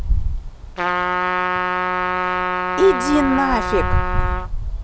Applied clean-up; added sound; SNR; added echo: none; Trumpet + Wind; -3 dB; none.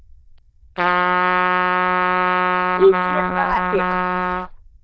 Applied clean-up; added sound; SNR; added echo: neural diffusion model UNIVERSE++.